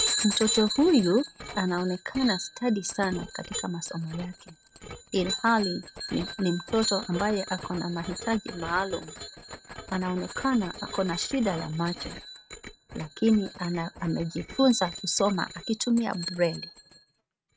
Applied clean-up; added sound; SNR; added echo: neural mask model RNNoise.